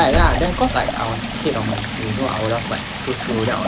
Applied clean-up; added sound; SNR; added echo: none; Liquid + Stream; 1 dB; none.